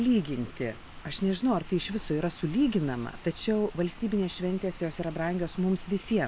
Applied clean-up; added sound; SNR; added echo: none; Rain; 14 dB; none.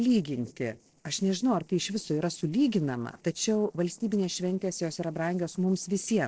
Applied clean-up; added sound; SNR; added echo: neural separator model SepFormer DNS4.